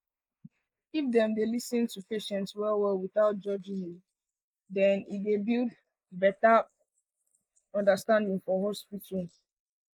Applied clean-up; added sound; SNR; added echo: neural mask model Resemble Enhance denoiser.